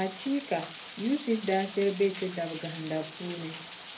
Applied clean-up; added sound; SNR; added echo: none; Rain; 13 dB; reverberation time 0.3 s.